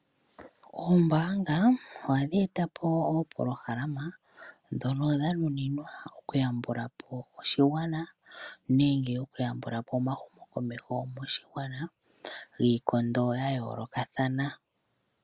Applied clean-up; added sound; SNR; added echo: none; none; none; none.